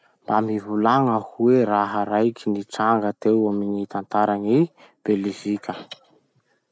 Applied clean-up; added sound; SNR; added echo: none; none; none; none.